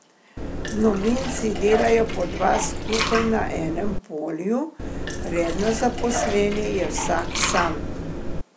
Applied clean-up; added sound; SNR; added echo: none; Liquid; 2 dB; none.